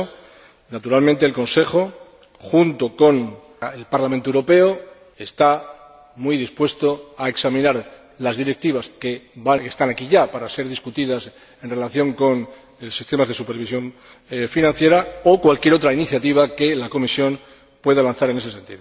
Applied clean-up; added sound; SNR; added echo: none; none; none; none.